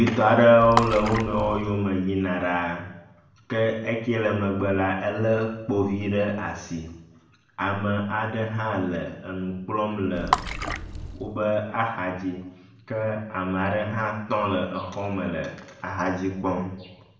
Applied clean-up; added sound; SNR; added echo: none; Water / Splash, splatter; 5 dB; reverberation time 0.8 s.